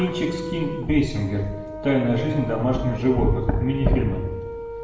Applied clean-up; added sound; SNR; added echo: none; Brass instrument; 11 dB; reverberation time 0.9 s.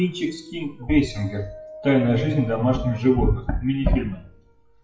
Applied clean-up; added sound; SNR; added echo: classical method WPE with log-MMSE.